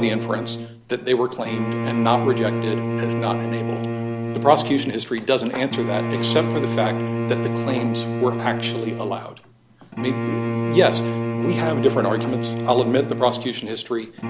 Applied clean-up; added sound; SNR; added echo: none; Bowed string instrument; 2 dB; none.